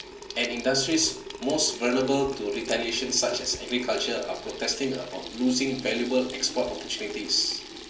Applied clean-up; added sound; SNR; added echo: none; Sink (filling or washing) / Water tap, faucet; 12 dB; reverberation time 0.3 s.